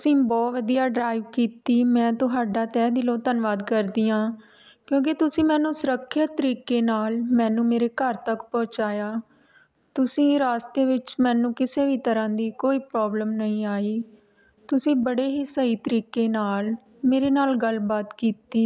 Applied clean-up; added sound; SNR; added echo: none; none; none; none.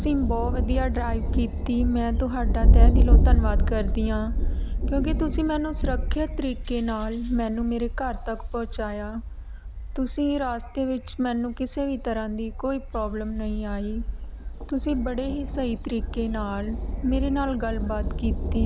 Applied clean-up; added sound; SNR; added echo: none; Thunder; -4 dB; none.